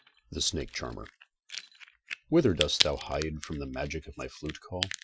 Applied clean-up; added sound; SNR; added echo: classical method Wiener filter.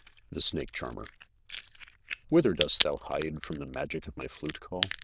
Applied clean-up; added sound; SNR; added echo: neural diffusion model UNIVERSE++.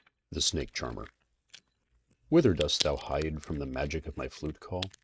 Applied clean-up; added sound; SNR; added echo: neural mask model RNNoise.